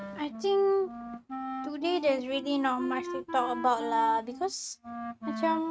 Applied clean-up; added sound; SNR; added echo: neural mask model RNNoise.